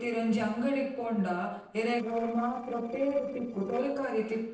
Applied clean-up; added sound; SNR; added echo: neural separator model SepFormer DNS4.